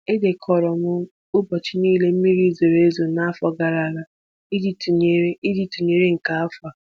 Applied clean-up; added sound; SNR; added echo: none; none; none; none.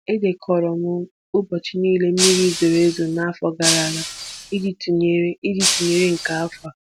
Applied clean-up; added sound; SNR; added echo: none; Shatter; 3 dB; none.